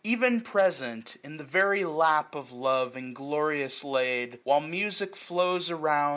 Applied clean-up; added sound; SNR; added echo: none; none; none; none.